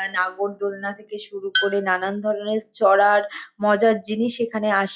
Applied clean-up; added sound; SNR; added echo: classical method log-MMSE.